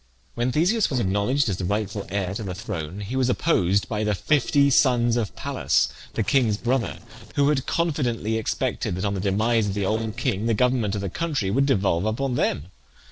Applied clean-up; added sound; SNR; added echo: neural separator model SepFormer DNS4.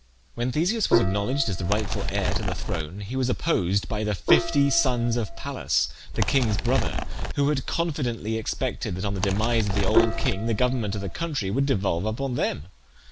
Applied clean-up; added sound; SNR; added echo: none; Animal + Gong; 0 dB; none.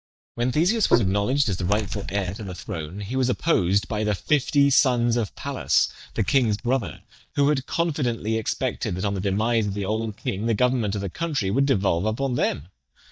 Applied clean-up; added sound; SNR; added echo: neural mask model DeepFilterNet 3.